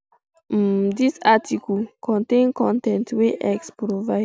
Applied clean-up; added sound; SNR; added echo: none; none; none; none.